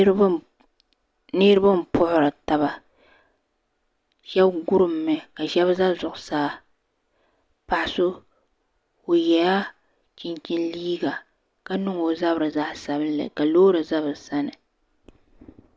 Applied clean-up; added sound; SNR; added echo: none; none; none; none.